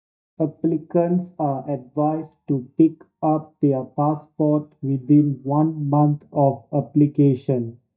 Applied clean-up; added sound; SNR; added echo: neural mask model DeepFilterNet 3.